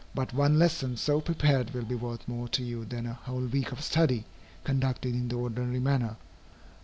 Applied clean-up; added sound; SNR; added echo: none; none; none; none.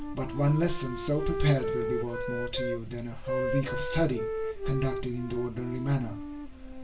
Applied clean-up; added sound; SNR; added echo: none; Wind instrument, woodwind instrument; 5 dB; reverberation time 0.2 s.